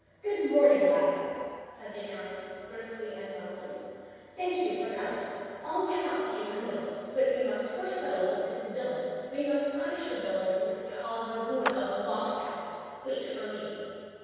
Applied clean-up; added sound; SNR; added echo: none; Clapping; 8 dB; reverberation time 2.2 s.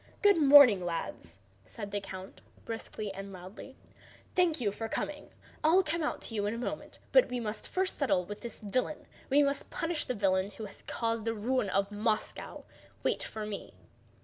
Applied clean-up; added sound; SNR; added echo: none; none; none; none.